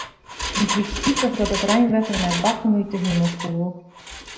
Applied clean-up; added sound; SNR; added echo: none; Engine; 7 dB; reverberation time 0.8 s.